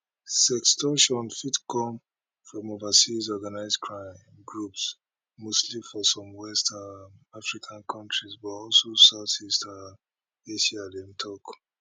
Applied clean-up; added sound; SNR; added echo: none; none; none; none.